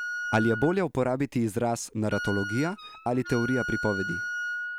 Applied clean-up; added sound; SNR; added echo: none; Wind instrument, woodwind instrument; 7 dB; none.